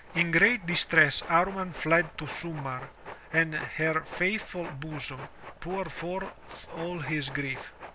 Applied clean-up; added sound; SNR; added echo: none; Train; 15 dB; none.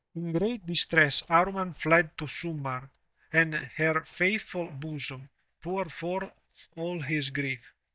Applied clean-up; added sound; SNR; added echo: neural mask model DeepFilterNet 3.